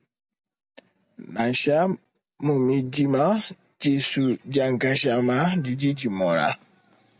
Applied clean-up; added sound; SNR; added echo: none; none; none; none.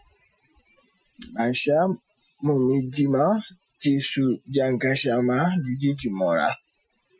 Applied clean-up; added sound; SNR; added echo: classical method Wiener filter.